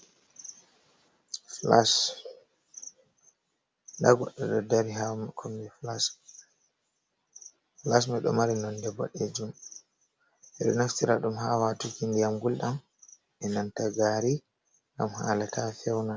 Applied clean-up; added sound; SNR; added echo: none; none; none; none.